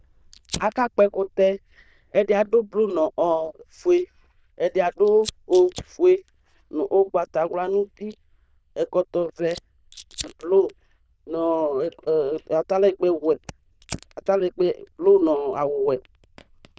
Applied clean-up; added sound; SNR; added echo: neural diffusion model UNIVERSE++.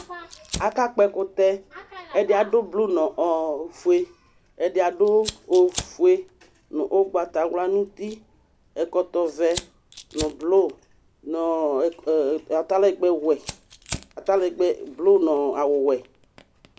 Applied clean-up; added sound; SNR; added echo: none; Fire; 19 dB; none.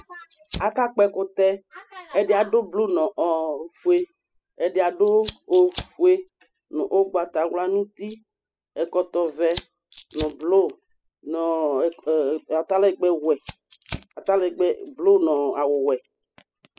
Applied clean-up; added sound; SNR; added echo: classical method spectral subtraction.